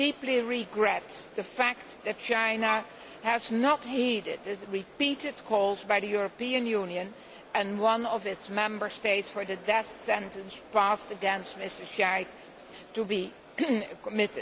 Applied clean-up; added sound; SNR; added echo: none; Bowed string instrument; 8 dB; none.